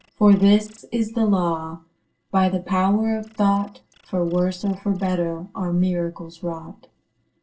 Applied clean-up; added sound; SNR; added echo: neural separator model SepFormer DNS4.